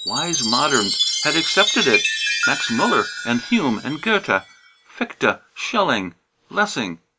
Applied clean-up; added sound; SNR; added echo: none; Chime; 3 dB; none.